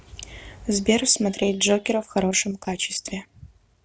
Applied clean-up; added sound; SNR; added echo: none; none; none; none.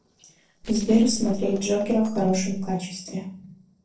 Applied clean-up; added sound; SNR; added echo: neural separator model SepFormer DNS4.